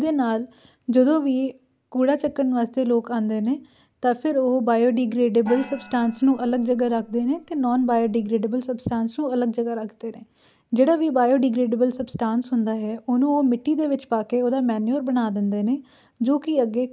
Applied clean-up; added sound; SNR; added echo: none; Gong; 19 dB; none.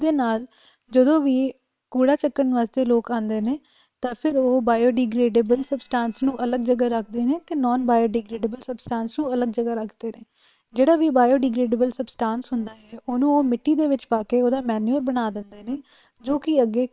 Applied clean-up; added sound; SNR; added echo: neural separator model SepFormer WHAM!.